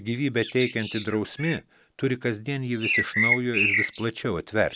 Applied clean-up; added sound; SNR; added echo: none; Bird; 2 dB; none.